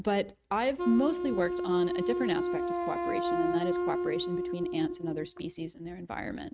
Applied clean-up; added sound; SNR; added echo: neural mask model RNNoise.